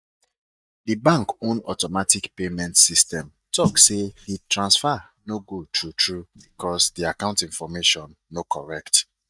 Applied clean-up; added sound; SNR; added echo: neural mask model DeepFilterNet 3.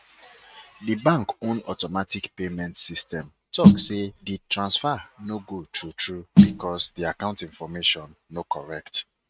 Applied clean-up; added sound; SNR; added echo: neural mask model RNNoise.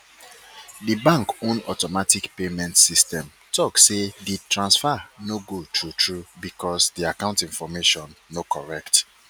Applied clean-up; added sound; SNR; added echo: none; none; none; none.